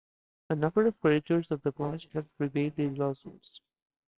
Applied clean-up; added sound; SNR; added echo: neural separator model SepFormer WHAMR!.